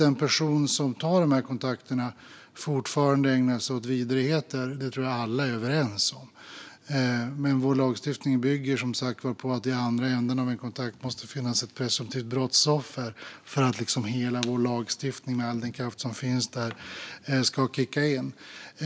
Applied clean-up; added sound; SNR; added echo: none; none; none; none.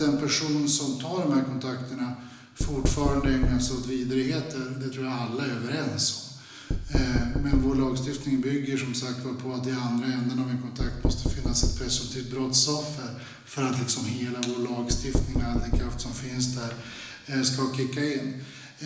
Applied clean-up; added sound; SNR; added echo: none; Knock; 4 dB; reverberation time 1.0 s.